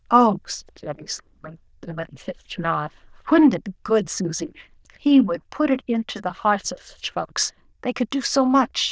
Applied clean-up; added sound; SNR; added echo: neural diffusion model UNIVERSE++.